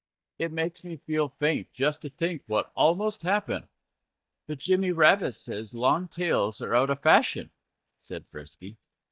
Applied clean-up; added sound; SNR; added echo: neural mask model DeepFilterNet 3.